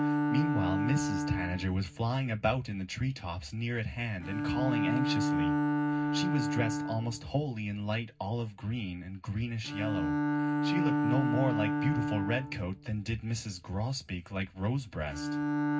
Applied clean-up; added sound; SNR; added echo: none; Bowed string instrument; -1 dB; reverberation time 0.4 s.